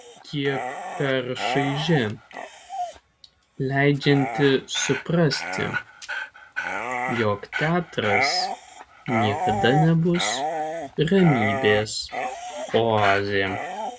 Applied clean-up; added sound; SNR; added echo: none; Dog; 5 dB; none.